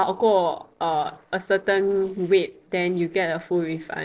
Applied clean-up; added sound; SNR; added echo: neural separator model SepFormer DNS4.